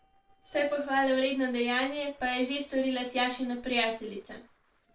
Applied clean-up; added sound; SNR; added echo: neural separator model SepFormer DNS4.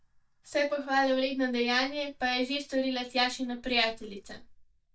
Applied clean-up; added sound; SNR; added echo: neural mask model DeepFilterNet 3.